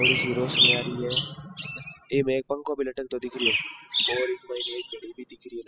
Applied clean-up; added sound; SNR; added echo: classical method spectral subtraction.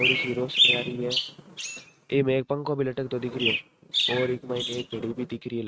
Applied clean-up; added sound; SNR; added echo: neural mask model RNNoise.